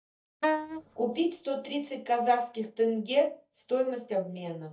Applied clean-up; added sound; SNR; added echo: neural mask model DeepFilterNet 3.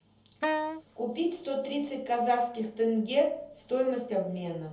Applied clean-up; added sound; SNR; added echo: none; Wind instrument, woodwind instrument; 3 dB; reverberation time 0.6 s.